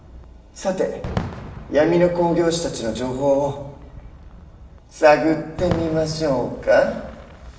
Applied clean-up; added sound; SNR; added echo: none; Fireworks; 14 dB; reverberation time 0.9 s.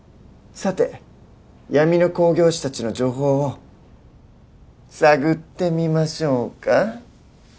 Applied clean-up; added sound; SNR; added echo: none; none; none; none.